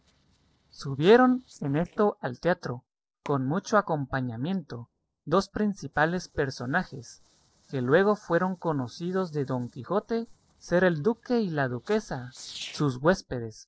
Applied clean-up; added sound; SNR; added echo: neural separator model SepFormer DNS4.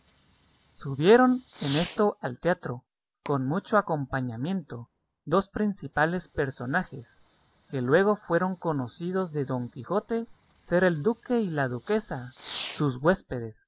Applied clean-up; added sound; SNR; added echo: none; Fireworks; 18 dB; none.